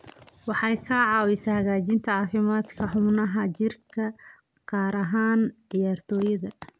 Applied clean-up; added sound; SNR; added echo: none; none; none; none.